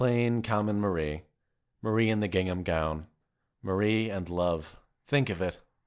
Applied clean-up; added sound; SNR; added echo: none; none; none; none.